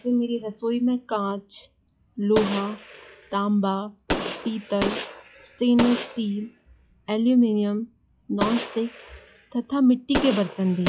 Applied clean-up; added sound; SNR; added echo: classical method log-MMSE.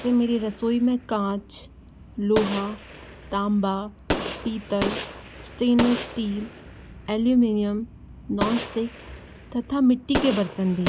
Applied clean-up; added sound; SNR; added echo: none; Gunshot, gunfire; 9 dB; none.